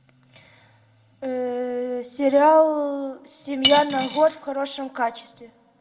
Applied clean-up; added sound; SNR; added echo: none; Cutlery, silverware / Dishes, pots, and pans; 2 dB; reverberation time 0.6 s.